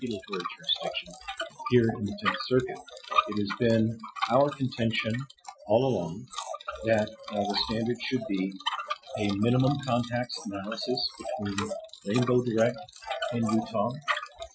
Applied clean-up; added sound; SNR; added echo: classical method Wiener filter.